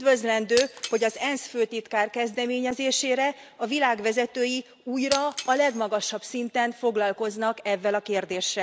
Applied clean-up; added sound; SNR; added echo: none; Shatter; 17 dB; none.